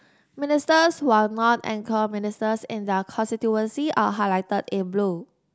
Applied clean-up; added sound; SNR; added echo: none; none; none; none.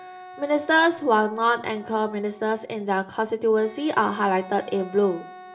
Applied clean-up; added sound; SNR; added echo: none; Wind instrument, woodwind instrument; 20 dB; reverberation time 0.4 s.